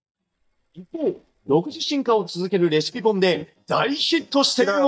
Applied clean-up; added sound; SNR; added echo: neural mask model DeepFilterNet 3.